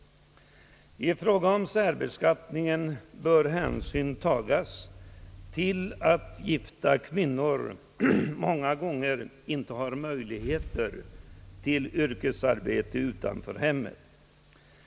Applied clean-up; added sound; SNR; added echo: none; Idling / Engine starting / Car; 18 dB; none.